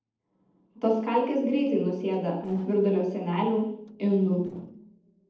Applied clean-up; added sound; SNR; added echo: neural separator model SepFormer DNS4.